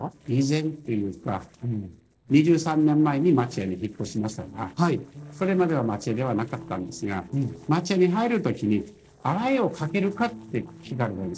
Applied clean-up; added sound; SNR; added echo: neural separator model SepFormer DNS4.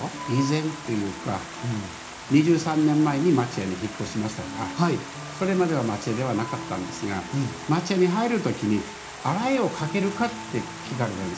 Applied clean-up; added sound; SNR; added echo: none; Stream; 14 dB; reverberation time 0.4 s.